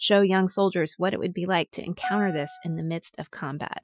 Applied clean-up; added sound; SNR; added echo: classical method Wiener filter.